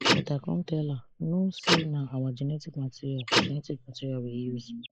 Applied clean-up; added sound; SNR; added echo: neural mask model Resemble Enhance denoiser.